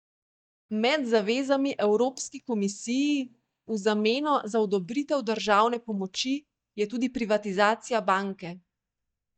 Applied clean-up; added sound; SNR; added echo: neural mask model DeepFilterNet 3.